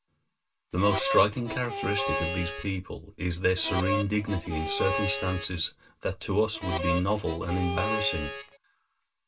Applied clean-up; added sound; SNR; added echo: none; Harmonica; 3 dB; reverberation time 0.1 s.